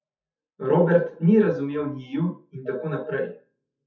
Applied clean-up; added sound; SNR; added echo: classical method WPE with log-MMSE.